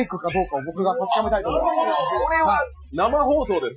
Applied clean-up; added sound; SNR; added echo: classical method Wiener filter.